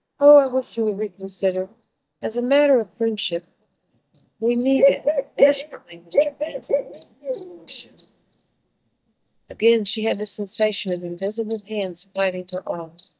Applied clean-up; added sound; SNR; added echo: neural mask model DeepFilterNet 3.